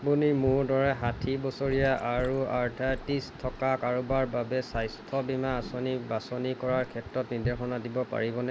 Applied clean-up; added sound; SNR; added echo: none; Sink (filling or washing) / Gurgling / Liquid; 13 dB; none.